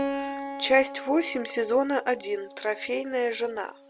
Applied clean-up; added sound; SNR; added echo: none; Keyboard (musical); 10 dB; none.